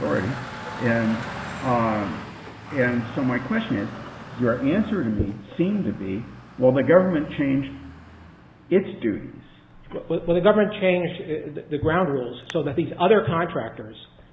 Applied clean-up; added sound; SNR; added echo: none; Traffic noise, roadway noise; 15 dB; none.